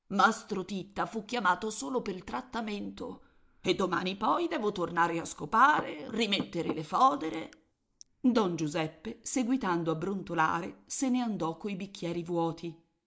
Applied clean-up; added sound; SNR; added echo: neural mask model Resemble Enhance denoiser.